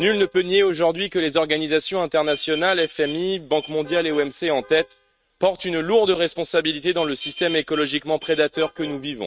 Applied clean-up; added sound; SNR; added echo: neural mask model RNNoise.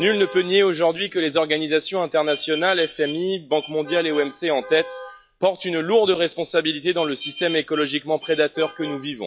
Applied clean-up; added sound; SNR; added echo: classical method log-MMSE.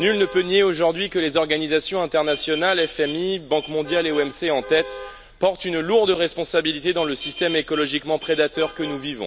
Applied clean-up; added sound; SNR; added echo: none; Vehicle horn, car horn, honking; 16 dB; none.